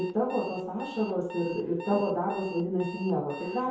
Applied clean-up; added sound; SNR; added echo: none; Alarm; 15 dB; reverberation time 0.7 s.